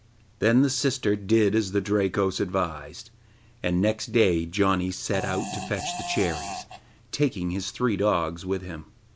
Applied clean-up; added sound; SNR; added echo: none; Fart; 8 dB; none.